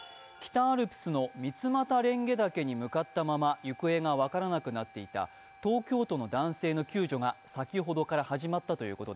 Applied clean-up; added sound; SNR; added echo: none; none; none; none.